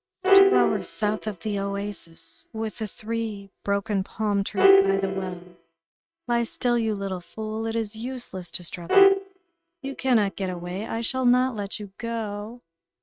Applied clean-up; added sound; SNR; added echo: neural mask model RNNoise.